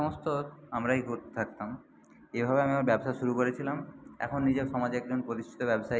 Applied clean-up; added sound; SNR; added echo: none; none; none; none.